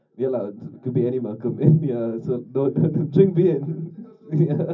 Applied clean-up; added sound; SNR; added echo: none; none; none; reverberation time 0.4 s.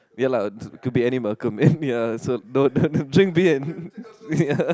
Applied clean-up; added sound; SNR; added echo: none; none; none; none.